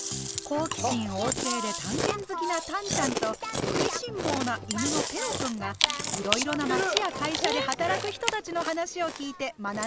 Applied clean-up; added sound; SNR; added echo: none; Chewing, mastication + Wood; 2 dB; none.